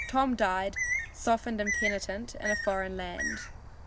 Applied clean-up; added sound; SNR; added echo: none; Bird; 4 dB; none.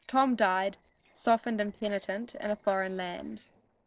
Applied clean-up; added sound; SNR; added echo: neural separator model SepFormer DNS4.